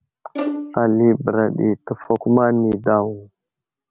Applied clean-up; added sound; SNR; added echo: none; Bowed string instrument; 12 dB; none.